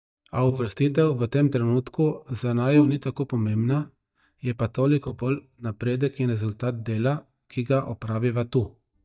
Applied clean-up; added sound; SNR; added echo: neural mask model DeepFilterNet 3.